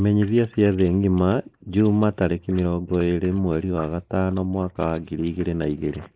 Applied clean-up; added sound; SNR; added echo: neural mask model Resemble Enhance denoiser.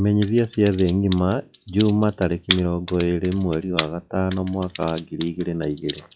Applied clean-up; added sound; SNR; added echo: classical method log-MMSE.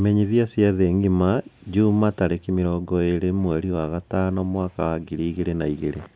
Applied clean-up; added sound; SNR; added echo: none; none; none; none.